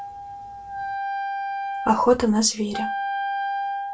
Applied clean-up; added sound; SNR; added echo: none; Wind instrument, woodwind instrument; 3 dB; reverberation time 0.2 s.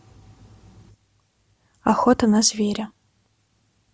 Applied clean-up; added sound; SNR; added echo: none; none; none; none.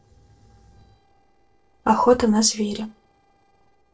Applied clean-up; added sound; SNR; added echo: neural separator model SepFormer DNS4.